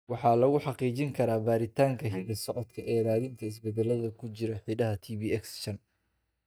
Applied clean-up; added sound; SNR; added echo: neural mask model DeepFilterNet 3.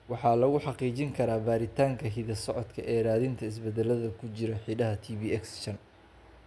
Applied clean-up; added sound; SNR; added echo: none; none; none; none.